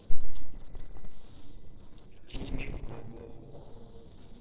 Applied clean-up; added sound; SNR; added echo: neural separator model SepFormer DNS4.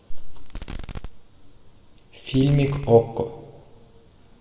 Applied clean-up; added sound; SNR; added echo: none; Fireworks; 11 dB; reverberation time 1.1 s.